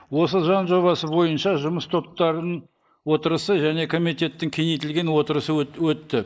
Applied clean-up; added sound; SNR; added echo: neural mask model Resemble Enhance denoiser.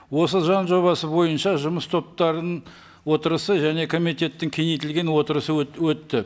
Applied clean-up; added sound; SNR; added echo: none; none; none; none.